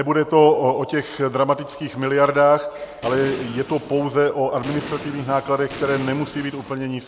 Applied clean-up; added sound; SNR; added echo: none; Explosion; 14 dB; none.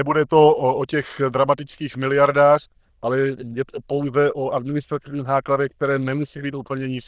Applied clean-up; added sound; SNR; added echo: neural diffusion model UNIVERSE++.